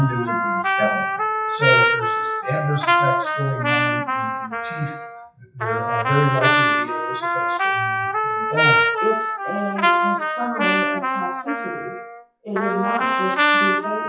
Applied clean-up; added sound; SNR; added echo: classical method WPE with log-MMSE.